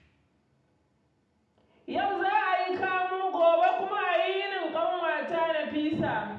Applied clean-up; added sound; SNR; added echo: none; none; none; reverberation time 0.8 s.